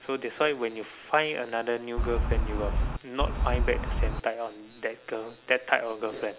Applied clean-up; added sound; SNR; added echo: none; Wind; -4 dB; none.